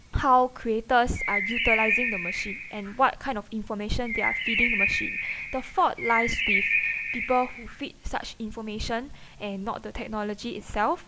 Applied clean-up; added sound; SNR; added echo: none; Bird; 0 dB; none.